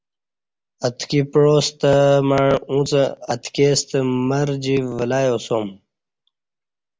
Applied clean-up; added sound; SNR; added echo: none; none; none; none.